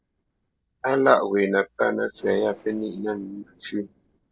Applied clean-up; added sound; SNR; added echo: neural separator model SepFormer DNS4.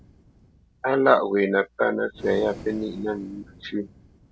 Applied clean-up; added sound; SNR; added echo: none; Breathing; 20 dB; none.